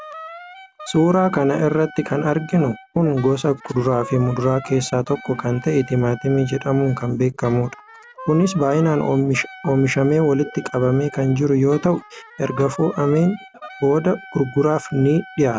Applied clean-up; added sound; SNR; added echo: none; Wind instrument, woodwind instrument; 19 dB; none.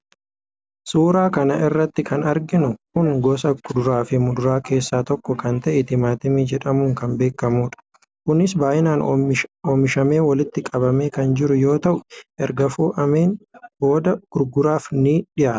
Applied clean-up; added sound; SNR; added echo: none; none; none; none.